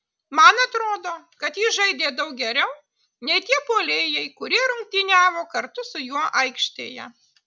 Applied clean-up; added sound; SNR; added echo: none; none; none; none.